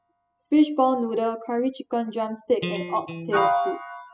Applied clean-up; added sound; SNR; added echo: classical method spectral subtraction.